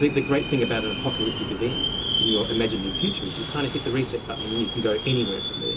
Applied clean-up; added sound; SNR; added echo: none; Subway, metro, underground; 2 dB; reverberation time 0.2 s.